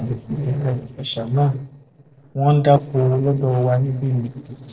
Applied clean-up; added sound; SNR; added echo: neural separator model SepFormer DNS4.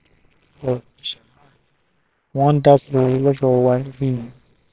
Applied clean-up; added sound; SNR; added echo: neural separator model SepFormer WHAMR!.